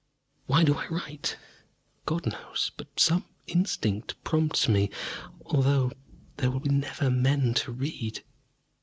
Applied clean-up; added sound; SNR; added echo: none; none; none; none.